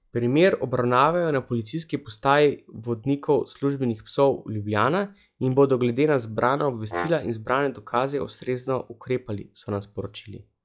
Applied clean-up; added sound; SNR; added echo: classical method log-MMSE.